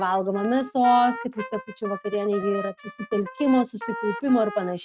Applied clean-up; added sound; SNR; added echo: neural mask model RNNoise.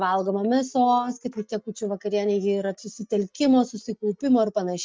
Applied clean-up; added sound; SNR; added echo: neural mask model DeepFilterNet 3.